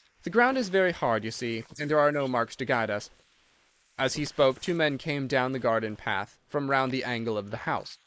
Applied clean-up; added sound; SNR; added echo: neural mask model Resemble Enhance denoiser.